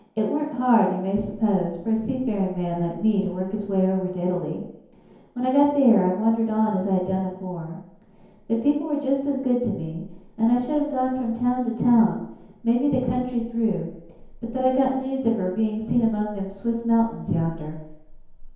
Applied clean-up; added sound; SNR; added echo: none; none; none; reverberation time 0.9 s.